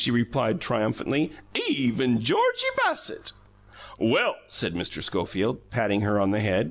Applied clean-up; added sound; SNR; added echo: none; none; none; none.